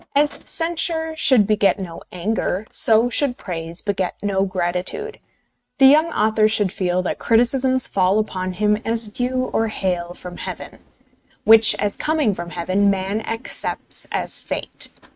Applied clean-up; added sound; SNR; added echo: neural mask model RNNoise.